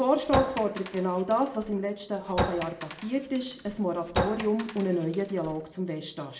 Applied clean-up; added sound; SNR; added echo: none; Chink, clink; 7 dB; reverberation time 0.6 s.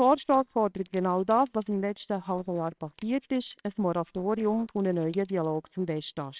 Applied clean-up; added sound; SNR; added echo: neural separator model SepFormer WHAMR!.